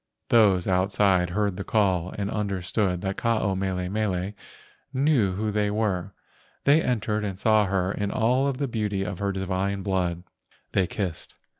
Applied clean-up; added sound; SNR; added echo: none; none; none; none.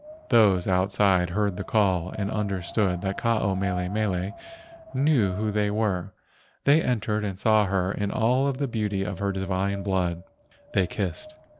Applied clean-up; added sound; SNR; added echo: none; Wind; 19 dB; none.